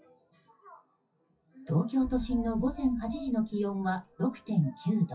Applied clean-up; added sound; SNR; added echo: classical method WPE with log-MMSE.